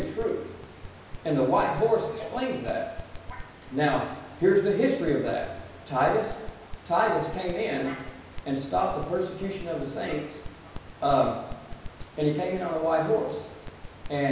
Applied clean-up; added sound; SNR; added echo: none; Crackle; 14 dB; reverberation time 0.9 s.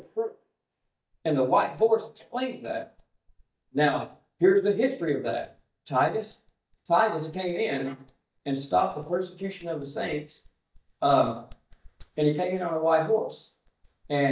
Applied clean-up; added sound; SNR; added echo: neural mask model DeepFilterNet 3.